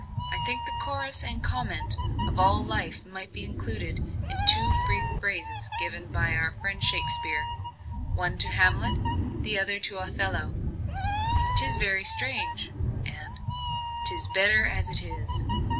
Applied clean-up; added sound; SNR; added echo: none; Meow; 3 dB; none.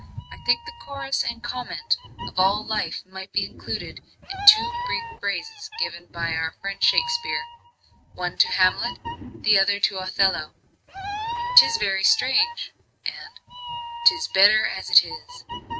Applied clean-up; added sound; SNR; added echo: neural mask model RNNoise.